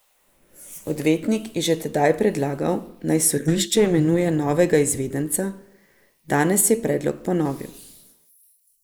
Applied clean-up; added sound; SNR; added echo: neural mask model Resemble Enhance denoiser.